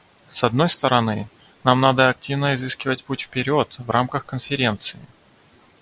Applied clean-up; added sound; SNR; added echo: none; none; none; none.